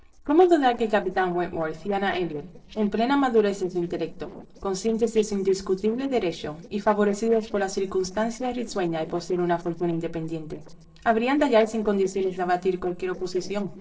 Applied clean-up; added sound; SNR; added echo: neural separator model SepFormer DNS4.